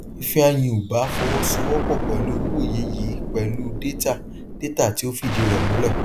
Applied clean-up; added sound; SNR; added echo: none; Explosion; 2 dB; none.